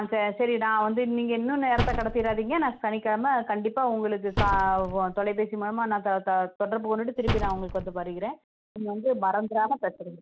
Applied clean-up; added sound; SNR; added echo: none; Slam; 5 dB; none.